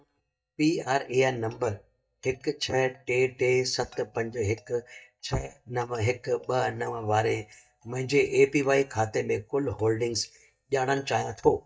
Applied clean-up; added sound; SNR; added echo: neural mask model DeepFilterNet 3.